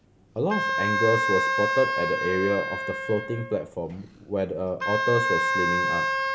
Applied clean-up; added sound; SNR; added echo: none; Wind instrument, woodwind instrument; 0 dB; none.